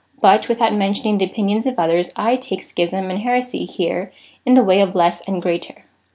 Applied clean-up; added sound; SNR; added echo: none; none; none; none.